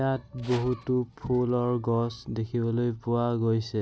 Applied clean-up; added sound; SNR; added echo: none; none; none; none.